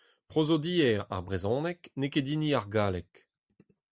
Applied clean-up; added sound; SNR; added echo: none; none; none; none.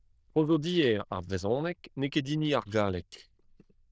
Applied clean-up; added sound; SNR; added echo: neural diffusion model UNIVERSE++.